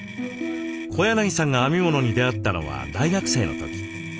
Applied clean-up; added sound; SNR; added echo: none; Motor vehicle (road); 18 dB; none.